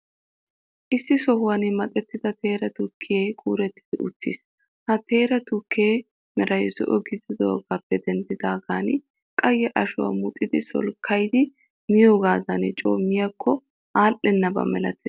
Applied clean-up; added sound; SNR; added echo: none; none; none; none.